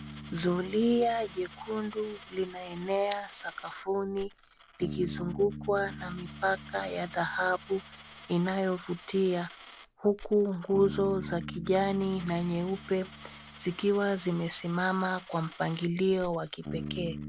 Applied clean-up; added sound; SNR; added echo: none; Bass guitar + Coin (dropping); 13 dB; none.